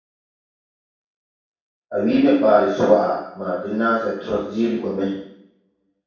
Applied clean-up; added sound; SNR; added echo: none; none; none; reverberation time 0.7 s.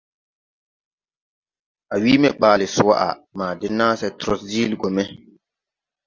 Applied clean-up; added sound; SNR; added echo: none; none; none; none.